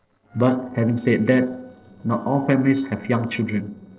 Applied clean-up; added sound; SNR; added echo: neural separator model SepFormer DNS4.